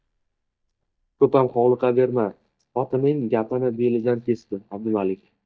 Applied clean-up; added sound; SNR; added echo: neural mask model DeepFilterNet 3.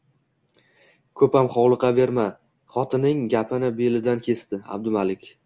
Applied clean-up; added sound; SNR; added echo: none; none; none; none.